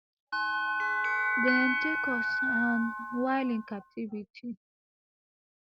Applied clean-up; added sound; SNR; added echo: none; Bell; -4 dB; none.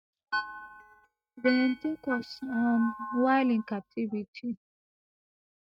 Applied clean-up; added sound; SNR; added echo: neural mask model RNNoise.